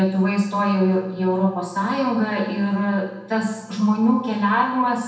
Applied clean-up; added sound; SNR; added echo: none; none; none; reverberation time 0.9 s.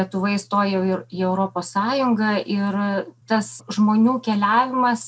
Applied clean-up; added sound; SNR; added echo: none; none; none; none.